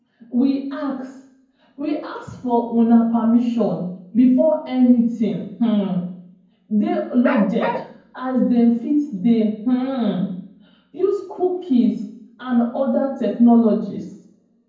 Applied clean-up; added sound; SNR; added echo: none; Bark; 8 dB; reverberation time 0.9 s.